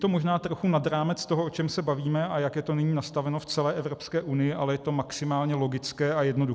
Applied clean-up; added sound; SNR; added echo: none; none; none; none.